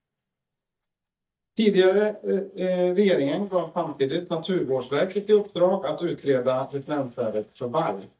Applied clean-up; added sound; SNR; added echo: neural mask model DeepFilterNet 3.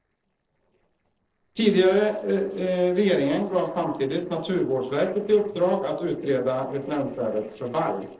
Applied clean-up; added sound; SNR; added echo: neural separator model SepFormer DNS4.